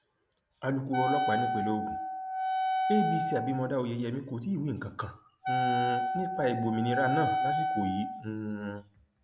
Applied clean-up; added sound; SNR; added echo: none; Wind instrument, woodwind instrument; -2 dB; none.